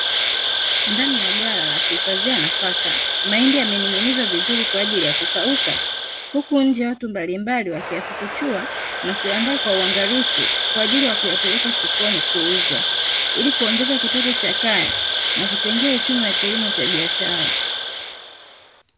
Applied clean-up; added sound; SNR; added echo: none; Insect; -4 dB; none.